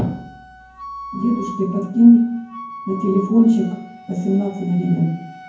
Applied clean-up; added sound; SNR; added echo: none; Wind instrument, woodwind instrument; 17 dB; reverberation time 0.9 s.